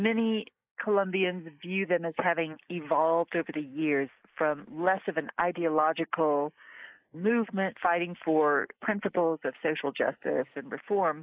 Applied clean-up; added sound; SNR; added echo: neural mask model Resemble Enhance denoiser.